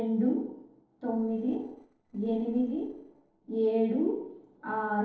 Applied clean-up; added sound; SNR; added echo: neural separator model SepFormer DNS4.